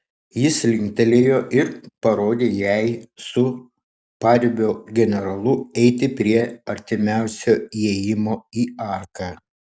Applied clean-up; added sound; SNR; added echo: none; none; none; none.